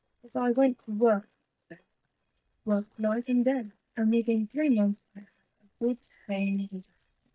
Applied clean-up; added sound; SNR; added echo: neural mask model DeepFilterNet 3.